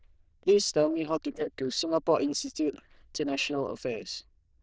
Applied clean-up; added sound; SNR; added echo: neural diffusion model UNIVERSE++.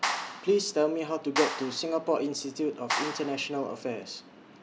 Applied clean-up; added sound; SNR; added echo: none; Clapping; 5 dB; none.